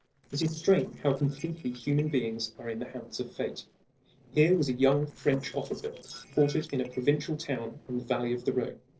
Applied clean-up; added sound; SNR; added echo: neural separator model SepFormer DNS4.